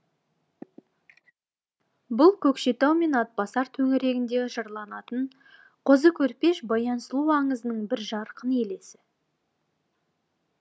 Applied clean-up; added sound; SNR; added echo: none; none; none; none.